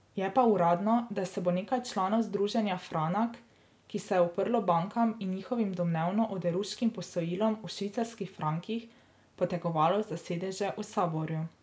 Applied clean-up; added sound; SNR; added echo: none; none; none; none.